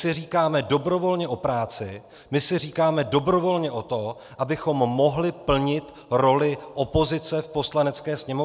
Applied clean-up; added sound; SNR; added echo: none; none; none; none.